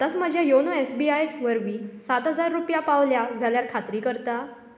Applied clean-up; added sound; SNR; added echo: none; none; none; none.